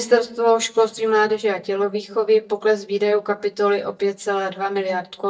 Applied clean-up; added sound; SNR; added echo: neural mask model DeepFilterNet 3.